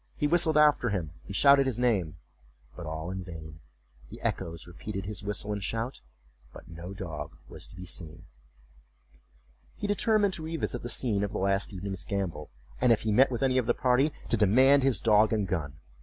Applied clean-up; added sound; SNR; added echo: none; none; none; none.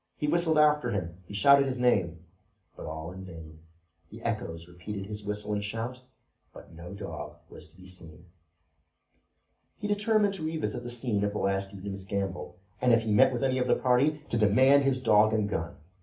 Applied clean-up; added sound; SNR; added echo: none; none; none; reverberation time 0.3 s.